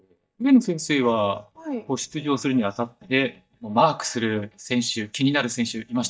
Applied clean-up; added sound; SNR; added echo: neural mask model DeepFilterNet 3.